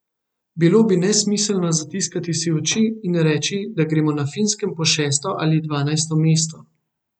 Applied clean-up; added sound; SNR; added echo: none; none; none; none.